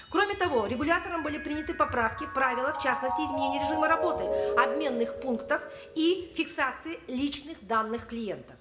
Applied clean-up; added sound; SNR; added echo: none; Mallet percussion; 6 dB; reverberation time 0.6 s.